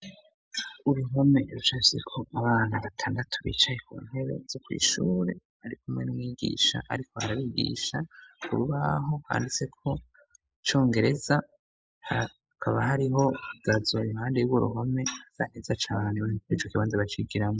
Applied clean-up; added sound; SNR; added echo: neural mask model Resemble Enhance denoiser.